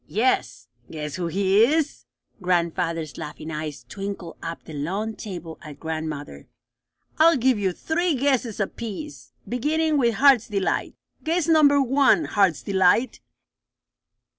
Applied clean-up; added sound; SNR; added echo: none; none; none; none.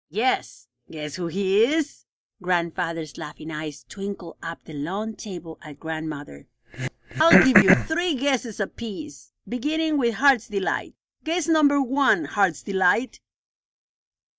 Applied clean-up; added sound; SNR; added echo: neural mask model DeepFilterNet 3.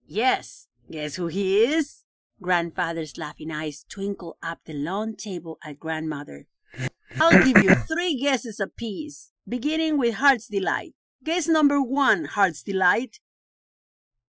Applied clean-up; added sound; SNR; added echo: classical method Wiener filter.